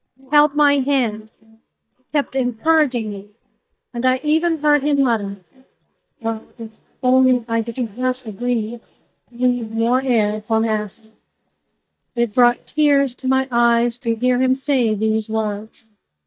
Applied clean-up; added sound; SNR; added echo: neural mask model DeepFilterNet 3.